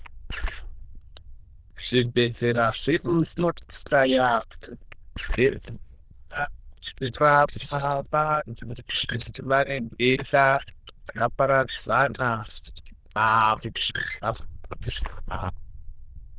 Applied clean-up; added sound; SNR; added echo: neural diffusion model UNIVERSE++.